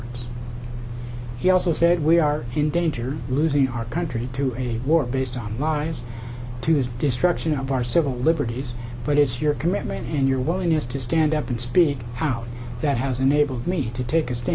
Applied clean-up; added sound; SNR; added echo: none; none; none; none.